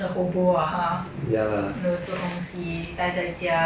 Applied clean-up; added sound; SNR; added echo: none; none; none; none.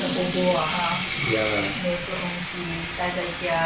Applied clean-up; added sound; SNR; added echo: none; Sink (filling or washing) / Water tap, faucet; 4 dB; none.